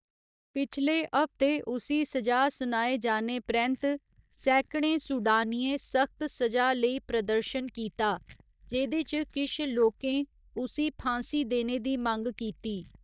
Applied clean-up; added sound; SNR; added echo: neural mask model DeepFilterNet 3.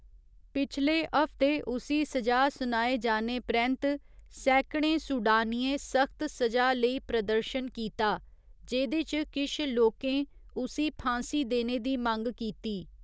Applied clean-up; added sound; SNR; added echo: none; none; none; none.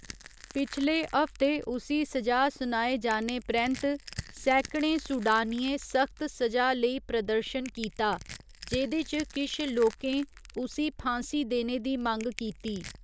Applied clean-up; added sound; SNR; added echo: none; Crushing; 19 dB; none.